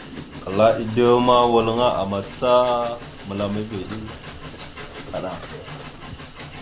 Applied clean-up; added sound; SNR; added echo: none; Train; 15 dB; none.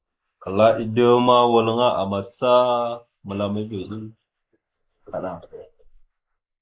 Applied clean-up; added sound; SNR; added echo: neural mask model Resemble Enhance denoiser.